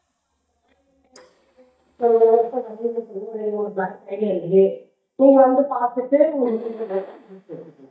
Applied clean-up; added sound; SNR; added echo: neural mask model DeepFilterNet 3.